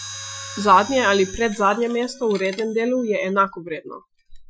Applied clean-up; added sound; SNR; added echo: classical method Wiener filter.